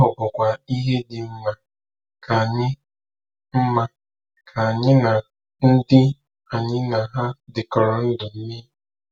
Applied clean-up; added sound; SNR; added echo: none; none; none; none.